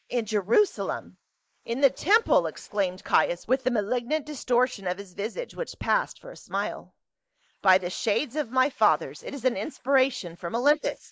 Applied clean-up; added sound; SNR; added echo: neural mask model Resemble Enhance denoiser.